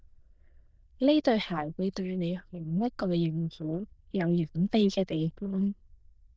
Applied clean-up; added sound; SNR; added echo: neural diffusion model UNIVERSE++.